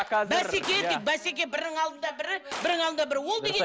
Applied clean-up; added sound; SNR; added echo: none; Gunshot, gunfire; 15 dB; none.